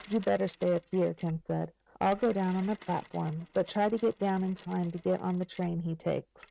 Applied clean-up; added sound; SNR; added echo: neural mask model RNNoise.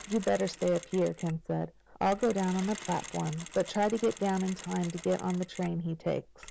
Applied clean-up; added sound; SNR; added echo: none; Mechanisms; 16 dB; none.